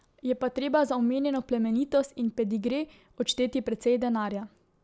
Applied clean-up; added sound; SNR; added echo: none; none; none; none.